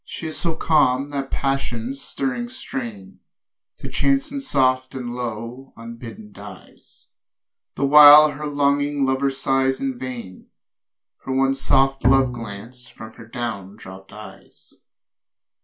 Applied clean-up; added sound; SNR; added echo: none; Bowed string instrument; 4 dB; reverberation time 0.2 s.